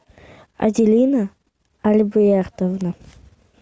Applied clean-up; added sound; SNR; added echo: none; none; none; none.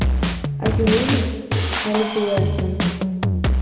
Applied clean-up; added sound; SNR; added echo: none; Drum kit; -4 dB; reverberation time 2.2 s.